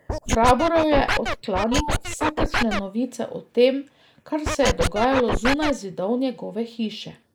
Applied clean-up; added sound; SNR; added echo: neural mask model Resemble Enhance denoiser.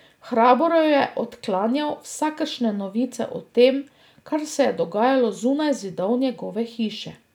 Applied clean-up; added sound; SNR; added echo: none; none; none; none.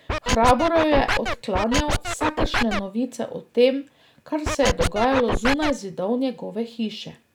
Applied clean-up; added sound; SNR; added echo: none; Scratching (performance technique); 1 dB; none.